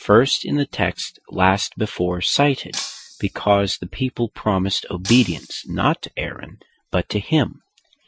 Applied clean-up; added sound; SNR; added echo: classical method Wiener filter.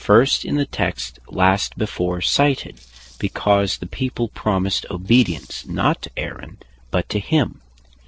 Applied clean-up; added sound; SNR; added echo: neural separator model SepFormer DNS4.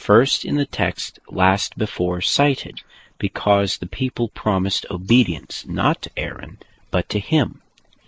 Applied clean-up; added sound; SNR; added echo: neural mask model Resemble Enhance denoiser.